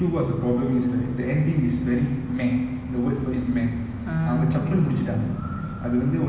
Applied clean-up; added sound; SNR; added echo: none; none; none; none.